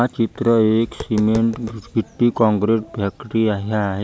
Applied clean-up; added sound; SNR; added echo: none; Tap; 20 dB; none.